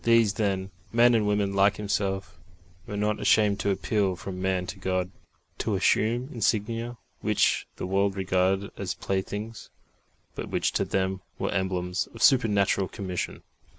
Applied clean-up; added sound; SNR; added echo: none; none; none; none.